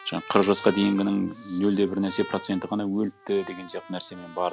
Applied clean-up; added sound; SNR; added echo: none; Trumpet; 18 dB; none.